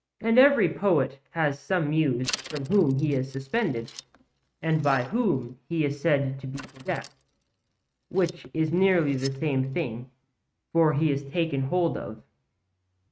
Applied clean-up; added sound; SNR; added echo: neural mask model RNNoise.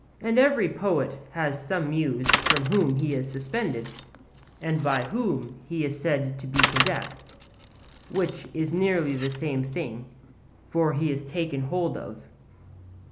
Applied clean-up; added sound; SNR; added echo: none; Bicycle; 2 dB; none.